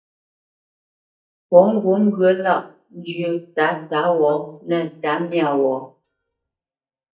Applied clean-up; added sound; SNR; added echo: neural mask model DeepFilterNet 3.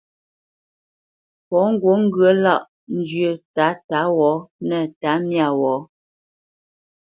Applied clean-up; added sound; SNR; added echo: none; none; none; none.